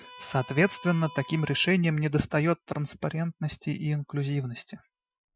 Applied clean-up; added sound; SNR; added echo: classical method Wiener filter.